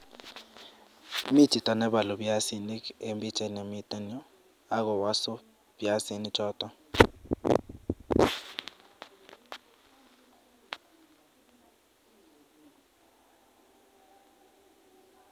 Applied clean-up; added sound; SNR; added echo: none; none; none; none.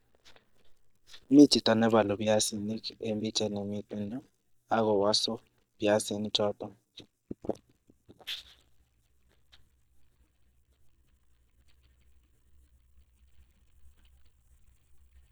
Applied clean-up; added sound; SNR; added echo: neural mask model DeepFilterNet 3.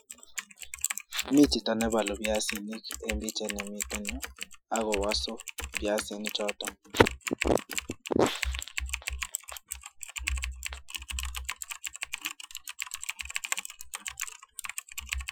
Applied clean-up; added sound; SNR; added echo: classical method Wiener filter.